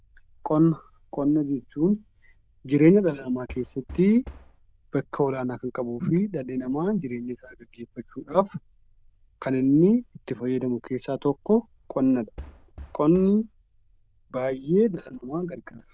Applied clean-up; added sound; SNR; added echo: neural diffusion model UNIVERSE++.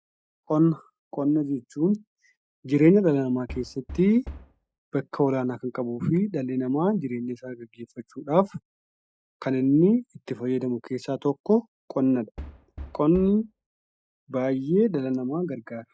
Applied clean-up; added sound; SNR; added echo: neural mask model DeepFilterNet 3.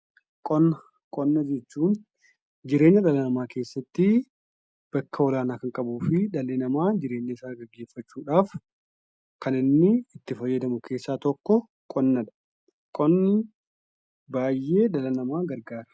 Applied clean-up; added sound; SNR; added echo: none; none; none; none.